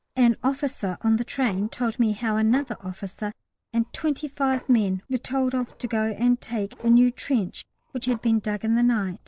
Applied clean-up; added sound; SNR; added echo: neural separator model SepFormer DNS4.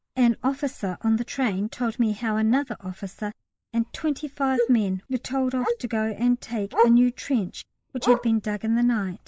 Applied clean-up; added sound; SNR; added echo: neural mask model Resemble Enhance denoiser.